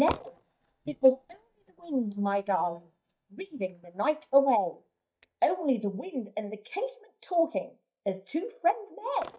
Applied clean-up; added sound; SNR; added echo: neural mask model DeepFilterNet 3.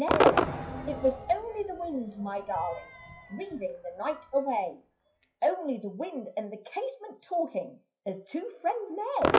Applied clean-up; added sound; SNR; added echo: classical method WPE with log-MMSE.